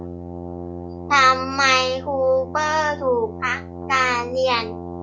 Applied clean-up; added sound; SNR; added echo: none; Brass instrument; 11 dB; none.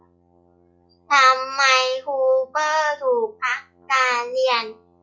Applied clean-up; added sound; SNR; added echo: classical method log-MMSE.